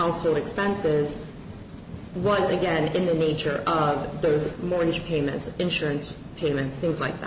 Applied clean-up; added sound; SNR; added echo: none; none; none; none.